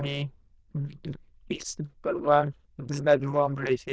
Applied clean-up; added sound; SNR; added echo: neural diffusion model UNIVERSE++.